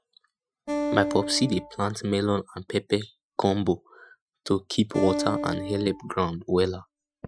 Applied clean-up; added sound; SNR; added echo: classical method Wiener filter.